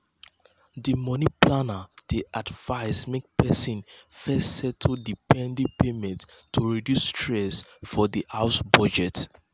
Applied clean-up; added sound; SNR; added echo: none; none; none; none.